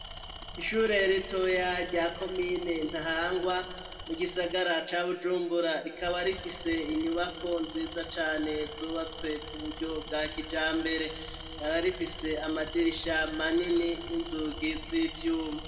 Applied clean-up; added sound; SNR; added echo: none; Tools; 12 dB; reverberation time 1.8 s.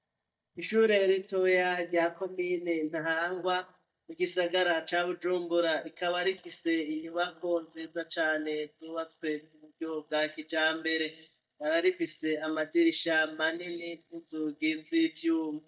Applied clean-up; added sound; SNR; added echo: neural mask model DeepFilterNet 3.